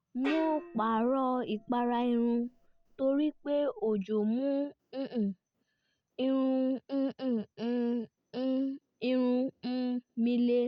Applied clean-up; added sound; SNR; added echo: none; Gong; 17 dB; none.